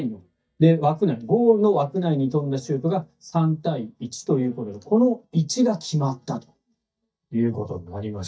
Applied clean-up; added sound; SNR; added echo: neural mask model DeepFilterNet 3.